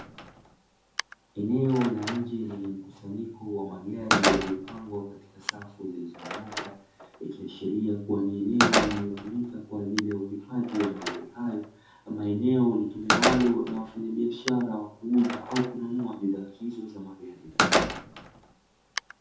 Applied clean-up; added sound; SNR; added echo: none; Slam; 2 dB; reverberation time 0.5 s.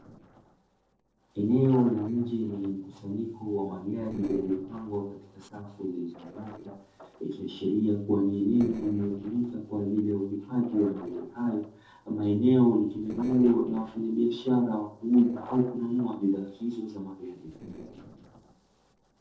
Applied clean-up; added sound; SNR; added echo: neural separator model SepFormer DNS4.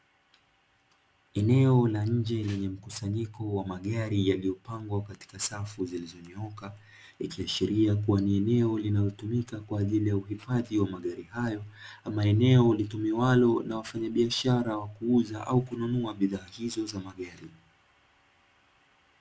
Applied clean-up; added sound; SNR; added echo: none; none; none; none.